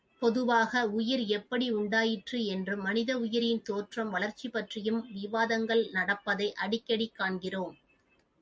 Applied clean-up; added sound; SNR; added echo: none; none; none; none.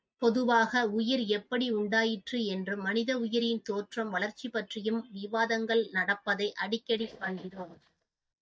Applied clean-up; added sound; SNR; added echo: neural mask model DeepFilterNet 3.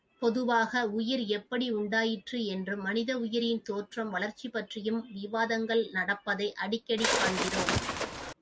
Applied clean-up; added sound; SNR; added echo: none; Bird; -1 dB; none.